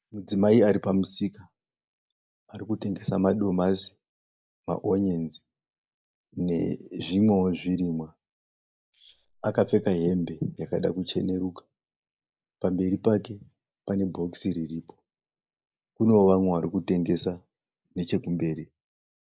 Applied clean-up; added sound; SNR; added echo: neural mask model Resemble Enhance denoiser.